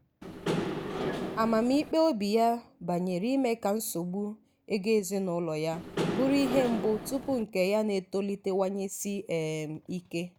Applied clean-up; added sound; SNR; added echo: none; Engine / Mechanisms; 4 dB; none.